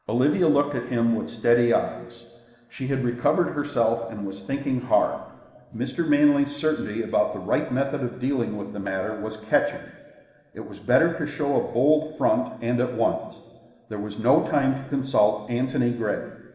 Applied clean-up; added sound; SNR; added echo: none; none; none; reverberation time 2.0 s.